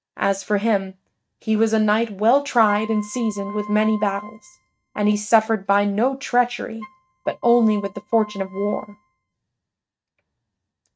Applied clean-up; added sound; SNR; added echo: neural mask model RNNoise.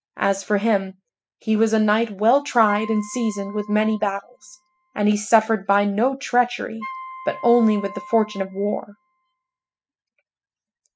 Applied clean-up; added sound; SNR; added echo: classical method spectral subtraction.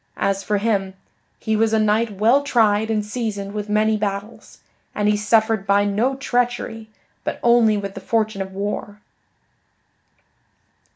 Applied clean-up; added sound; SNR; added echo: none; none; none; none.